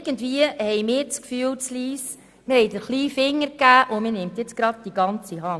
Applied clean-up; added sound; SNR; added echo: none; none; none; none.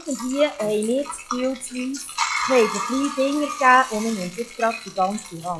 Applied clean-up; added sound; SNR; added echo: classical method log-MMSE.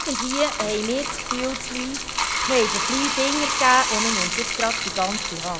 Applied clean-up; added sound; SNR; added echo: none; Bathtub (filling or washing); -1 dB; none.